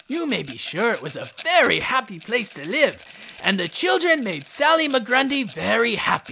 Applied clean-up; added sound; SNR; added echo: none; Rattle; 17 dB; none.